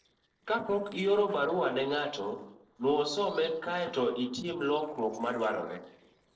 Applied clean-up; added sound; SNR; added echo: neural separator model SepFormer DNS4.